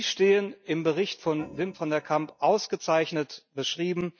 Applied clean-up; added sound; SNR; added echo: neural mask model DeepFilterNet 3.